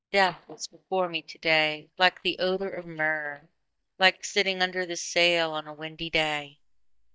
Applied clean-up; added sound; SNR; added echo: neural mask model DeepFilterNet 3.